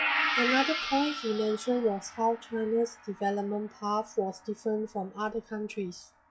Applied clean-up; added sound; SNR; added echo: classical method log-MMSE.